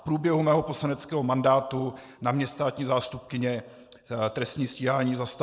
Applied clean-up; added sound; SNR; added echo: neural mask model Resemble Enhance denoiser.